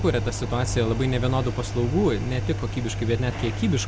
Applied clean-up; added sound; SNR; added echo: none; Engine; 3 dB; none.